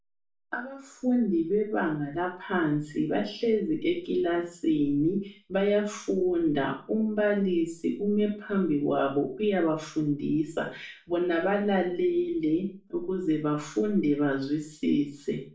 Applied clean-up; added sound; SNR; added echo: none; none; none; reverberation time 0.4 s.